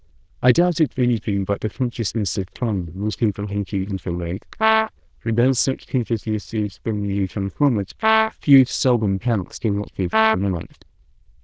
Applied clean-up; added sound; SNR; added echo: neural diffusion model UNIVERSE++.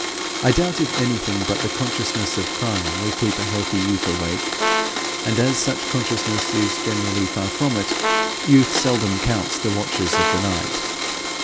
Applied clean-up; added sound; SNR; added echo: none; Brass instrument + Domestic sounds, home sounds; 1 dB; none.